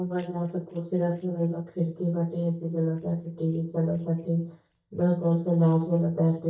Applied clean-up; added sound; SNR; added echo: neural mask model DeepFilterNet 3.